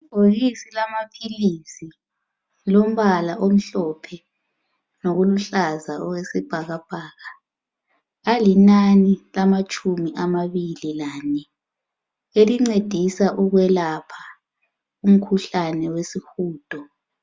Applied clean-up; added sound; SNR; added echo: none; none; none; none.